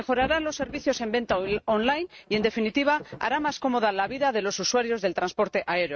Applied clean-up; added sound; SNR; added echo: neural mask model RNNoise.